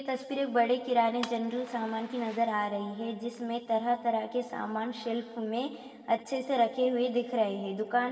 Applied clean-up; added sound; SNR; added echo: none; Fire; 20 dB; reverberation time 2.6 s.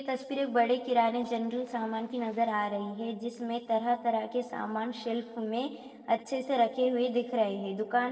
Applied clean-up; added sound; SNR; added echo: neural separator model SepFormer DNS4.